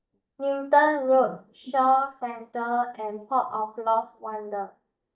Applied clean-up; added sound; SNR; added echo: neural mask model DeepFilterNet 3.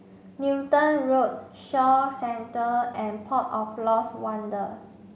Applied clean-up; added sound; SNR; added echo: none; none; none; none.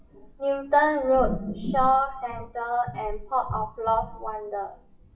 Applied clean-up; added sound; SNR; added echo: classical method WPE with log-MMSE.